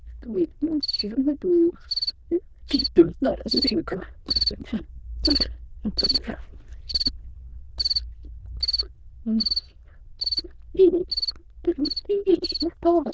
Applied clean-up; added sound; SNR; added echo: neural diffusion model UNIVERSE++.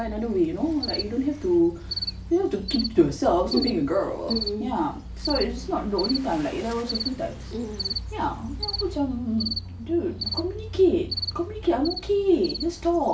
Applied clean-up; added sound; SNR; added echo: none; Cricket; 10 dB; none.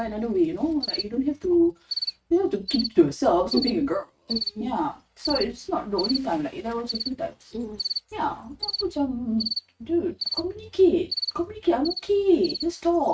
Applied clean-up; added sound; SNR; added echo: neural mask model RNNoise.